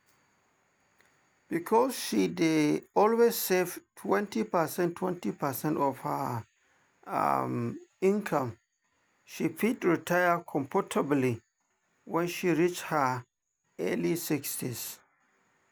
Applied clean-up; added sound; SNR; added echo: none; none; none; none.